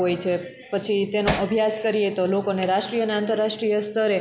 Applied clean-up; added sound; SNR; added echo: none; Hammer; 5 dB; none.